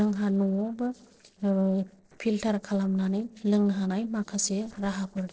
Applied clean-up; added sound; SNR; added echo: neural separator model SepFormer DNS4.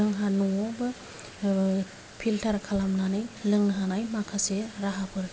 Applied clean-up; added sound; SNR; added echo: none; none; none; none.